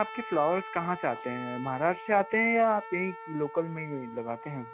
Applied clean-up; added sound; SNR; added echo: none; Trumpet; 13 dB; none.